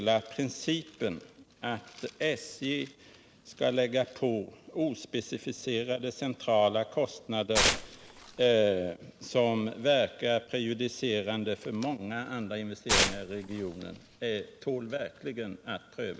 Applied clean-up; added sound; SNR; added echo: none; Tearing; 0 dB; none.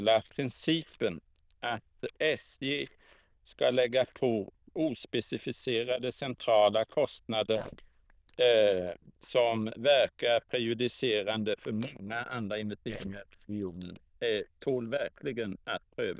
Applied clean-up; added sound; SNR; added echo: neural diffusion model UNIVERSE++.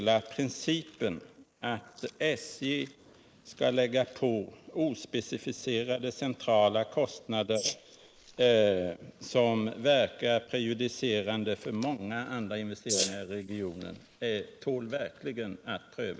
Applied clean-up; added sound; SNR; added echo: neural mask model Resemble Enhance denoiser.